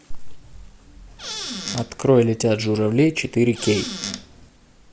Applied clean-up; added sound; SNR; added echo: none; Squeak / Cupboard open or close; 10 dB; none.